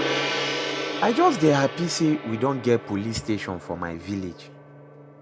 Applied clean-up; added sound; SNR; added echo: none; Gong; 6 dB; none.